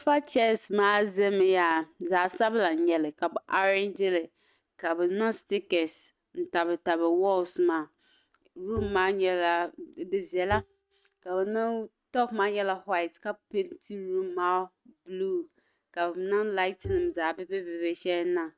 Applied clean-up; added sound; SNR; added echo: neural mask model RNNoise.